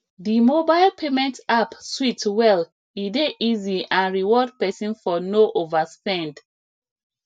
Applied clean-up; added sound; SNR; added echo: none; none; none; none.